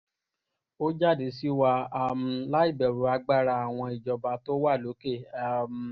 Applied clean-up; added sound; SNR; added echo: none; none; none; none.